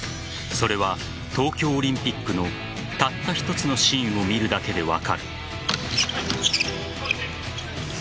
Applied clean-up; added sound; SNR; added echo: none; none; none; none.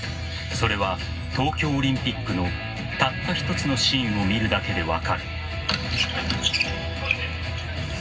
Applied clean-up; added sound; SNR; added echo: none; none; none; reverberation time 0.4 s.